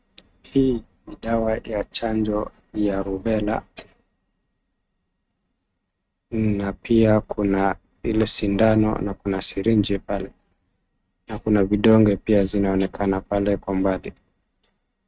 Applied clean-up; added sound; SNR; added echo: neural mask model RNNoise.